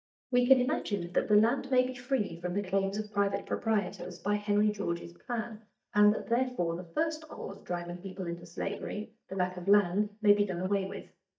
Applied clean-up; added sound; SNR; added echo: neural mask model DeepFilterNet 3.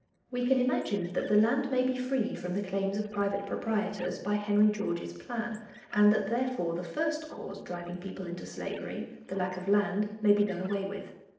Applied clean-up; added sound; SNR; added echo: neural separator model SepFormer DNS4.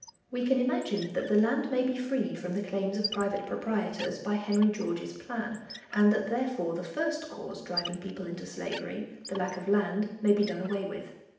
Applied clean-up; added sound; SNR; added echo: none; Squeak; 16 dB; reverberation time 0.8 s.